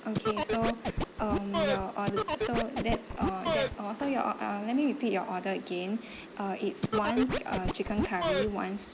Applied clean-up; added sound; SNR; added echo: none; Scratching (performance technique); -1 dB; none.